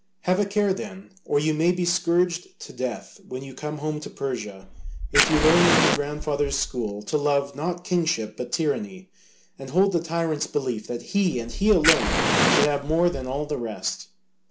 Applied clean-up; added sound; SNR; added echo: none; Fire; -1 dB; none.